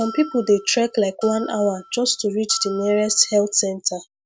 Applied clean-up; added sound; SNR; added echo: none; Bell; 18 dB; none.